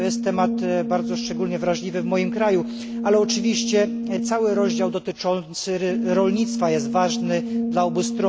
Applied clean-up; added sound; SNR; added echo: none; Brass instrument; 3 dB; none.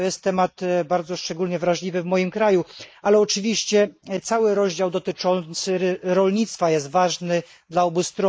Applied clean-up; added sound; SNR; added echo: neural mask model Resemble Enhance denoiser.